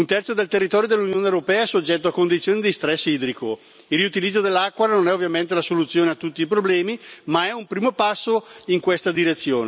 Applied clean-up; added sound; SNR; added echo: none; none; none; none.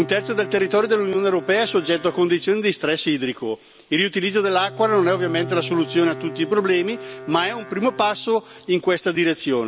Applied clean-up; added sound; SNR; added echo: none; Bowed string instrument; 15 dB; none.